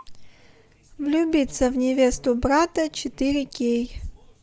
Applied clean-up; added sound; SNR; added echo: none; none; none; none.